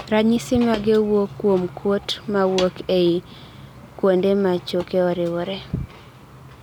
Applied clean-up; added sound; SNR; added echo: none; none; none; none.